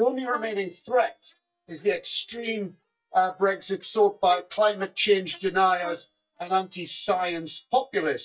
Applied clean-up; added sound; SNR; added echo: neural mask model DeepFilterNet 3.